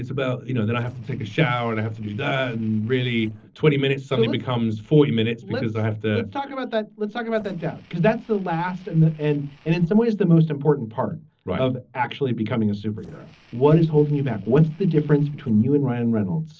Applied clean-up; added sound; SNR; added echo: neural separator model SepFormer DNS4.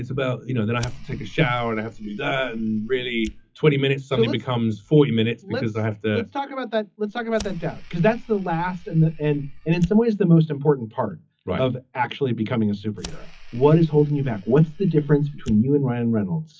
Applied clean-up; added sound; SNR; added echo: classical method WPE with log-MMSE.